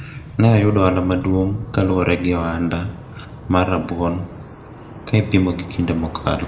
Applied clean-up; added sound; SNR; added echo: none; Chirp, tweet; 18 dB; reverberation time 0.8 s.